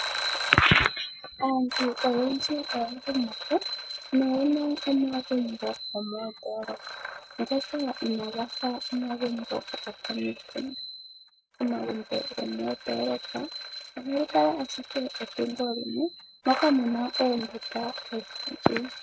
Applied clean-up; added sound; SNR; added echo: neural mask model RNNoise.